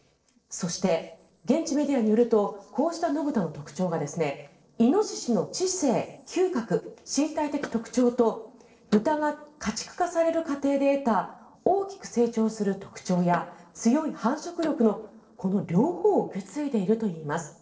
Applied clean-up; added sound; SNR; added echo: neural separator model SepFormer DNS4.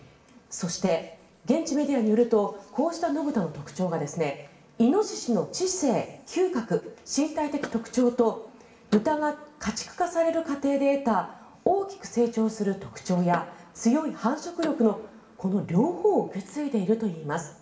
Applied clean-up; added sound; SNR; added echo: none; Door / Car; 18 dB; reverberation time 0.7 s.